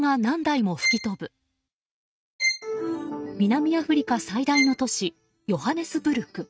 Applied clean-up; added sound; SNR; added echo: neural mask model RNNoise.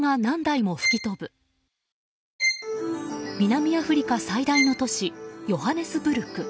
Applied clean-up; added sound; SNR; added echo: none; Bowed string instrument; 5 dB; none.